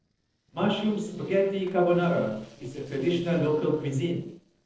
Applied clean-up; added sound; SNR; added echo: neural separator model SepFormer DNS4.